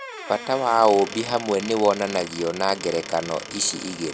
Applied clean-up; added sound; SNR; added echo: none; Squeak / Wood; 13 dB; none.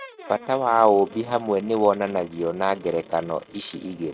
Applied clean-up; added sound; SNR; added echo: neural mask model RNNoise.